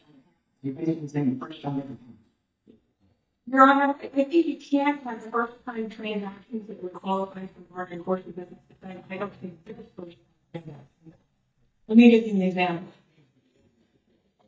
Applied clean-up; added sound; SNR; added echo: neural mask model DeepFilterNet 3.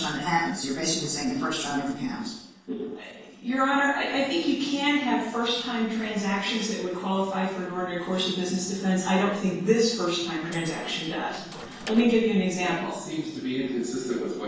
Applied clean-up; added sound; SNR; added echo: neural separator model SepFormer DNS4.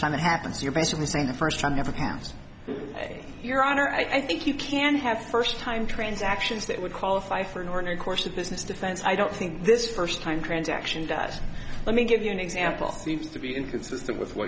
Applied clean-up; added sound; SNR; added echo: none; none; none; none.